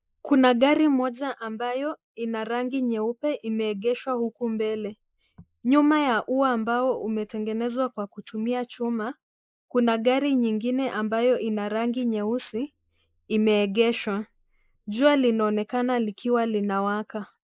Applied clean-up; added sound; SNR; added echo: neural mask model Resemble Enhance denoiser.